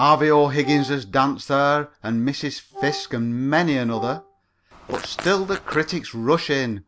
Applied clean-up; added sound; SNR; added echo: none; Wind instrument, woodwind instrument + Fart; 13 dB; none.